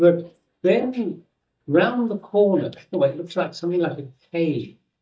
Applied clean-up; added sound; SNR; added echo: neural mask model DeepFilterNet 3.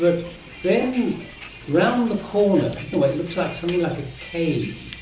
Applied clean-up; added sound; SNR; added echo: none; Bus; 17 dB; reverberation time 0.6 s.